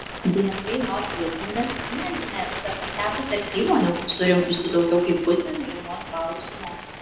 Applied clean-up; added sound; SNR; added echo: none; Bird; 9 dB; reverberation time 0.8 s.